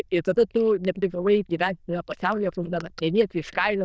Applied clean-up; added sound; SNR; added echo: neural diffusion model UNIVERSE++.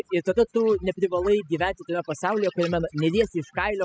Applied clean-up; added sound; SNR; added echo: classical method spectral subtraction.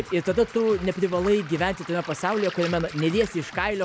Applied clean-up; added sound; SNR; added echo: none; Drum kit + Waves, surf; 14 dB; none.